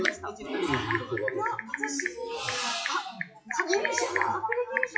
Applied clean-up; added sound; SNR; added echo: classical method WPE with log-MMSE.